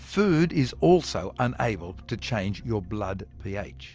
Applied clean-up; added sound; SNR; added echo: none; none; none; none.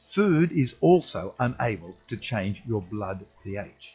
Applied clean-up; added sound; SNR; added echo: classical method log-MMSE.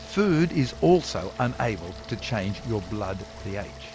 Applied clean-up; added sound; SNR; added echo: none; Wind instrument, woodwind instrument + Stream / Frog; 17 dB; none.